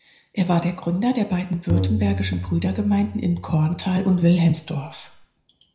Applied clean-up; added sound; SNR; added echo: none; Tabla; 7 dB; reverberation time 0.5 s.